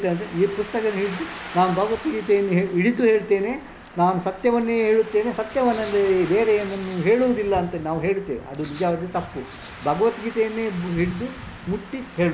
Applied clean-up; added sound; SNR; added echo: none; Ocean + Writing; 18 dB; none.